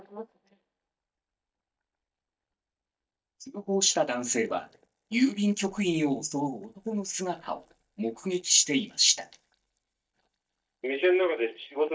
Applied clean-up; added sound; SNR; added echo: neural mask model DeepFilterNet 3.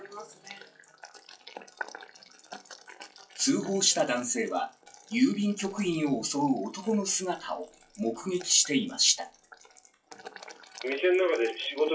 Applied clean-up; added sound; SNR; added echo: classical method WPE with log-MMSE.